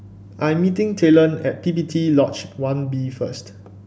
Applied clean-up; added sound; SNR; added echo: none; none; none; none.